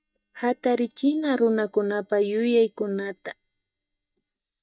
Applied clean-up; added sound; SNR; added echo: neural mask model DeepFilterNet 3.